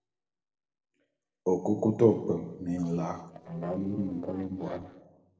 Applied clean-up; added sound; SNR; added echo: neural separator model SepFormer DNS4.